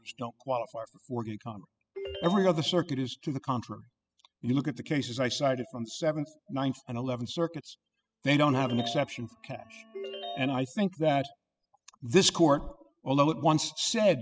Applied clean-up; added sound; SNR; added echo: classical method spectral subtraction.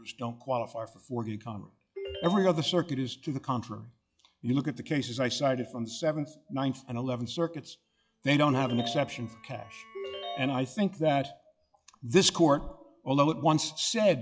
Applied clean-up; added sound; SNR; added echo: classical method log-MMSE.